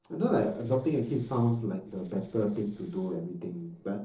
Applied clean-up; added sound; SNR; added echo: neural separator model SepFormer DNS4.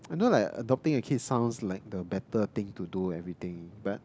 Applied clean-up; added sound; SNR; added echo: none; none; none; none.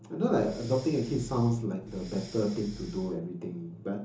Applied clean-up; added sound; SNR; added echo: none; Breathing; 17 dB; reverberation time 0.8 s.